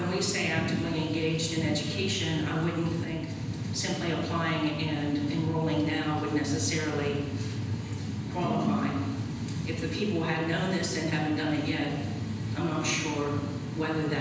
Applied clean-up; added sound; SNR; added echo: none; none; none; reverberation time 1.1 s.